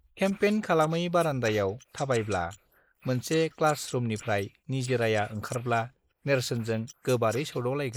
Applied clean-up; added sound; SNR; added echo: neural mask model Resemble Enhance denoiser.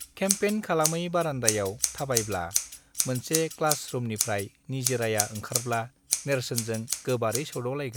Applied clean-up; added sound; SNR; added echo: none; Scissors; 4 dB; none.